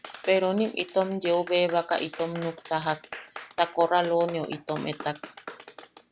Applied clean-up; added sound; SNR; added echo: none; Clapping; 15 dB; none.